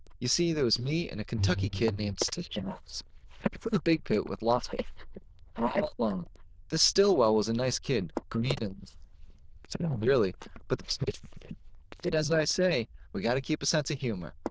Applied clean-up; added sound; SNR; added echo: neural diffusion model UNIVERSE++.